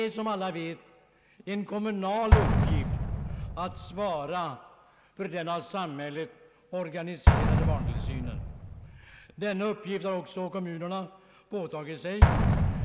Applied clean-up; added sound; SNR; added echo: none; Explosion; -5 dB; none.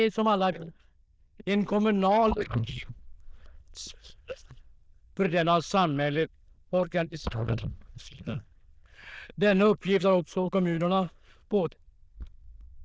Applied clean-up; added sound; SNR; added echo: neural diffusion model UNIVERSE++.